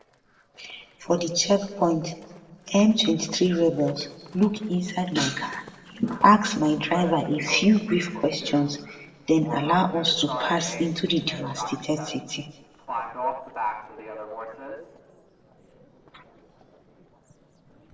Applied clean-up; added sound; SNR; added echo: neural separator model SepFormer DNS4.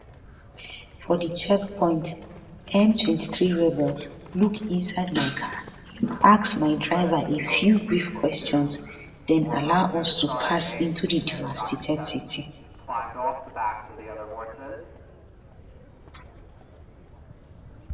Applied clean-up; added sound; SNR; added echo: none; Livestock, farm animals, working animals; 12 dB; reverberation time 1.5 s.